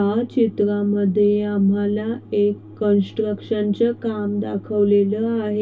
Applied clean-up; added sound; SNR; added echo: none; none; none; reverberation time 0.1 s.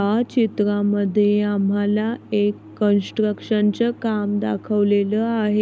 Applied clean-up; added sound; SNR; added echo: none; none; none; none.